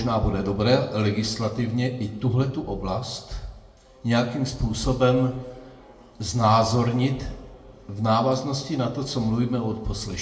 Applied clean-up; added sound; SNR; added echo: none; none; none; reverberation time 0.6 s.